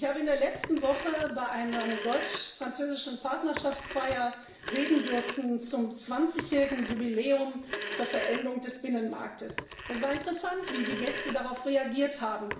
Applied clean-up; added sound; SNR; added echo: none; Telephone; 10 dB; reverberation time 0.7 s.